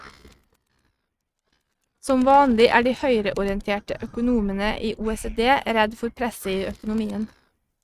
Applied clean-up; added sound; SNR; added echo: neural mask model RNNoise.